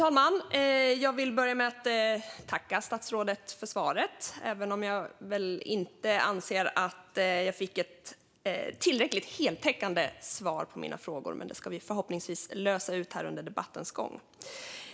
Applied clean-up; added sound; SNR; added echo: none; none; none; none.